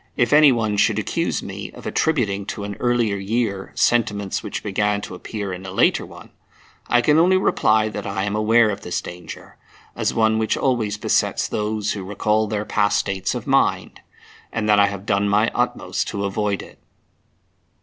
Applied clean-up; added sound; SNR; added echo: none; none; none; none.